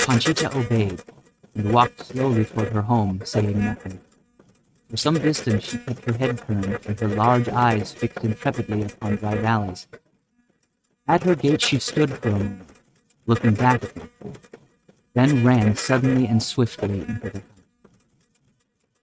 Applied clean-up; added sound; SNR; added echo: neural mask model RNNoise.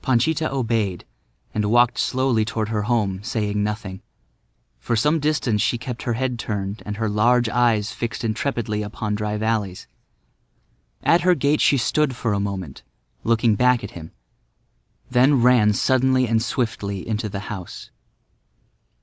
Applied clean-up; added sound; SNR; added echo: none; none; none; none.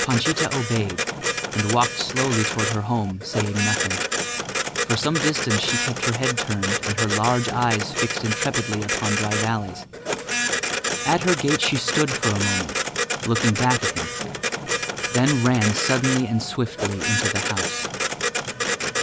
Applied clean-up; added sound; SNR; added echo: none; Printer; 1 dB; none.